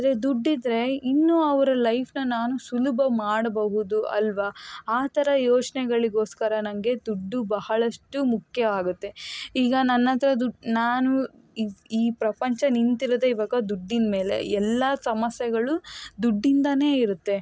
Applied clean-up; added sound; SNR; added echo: none; none; none; none.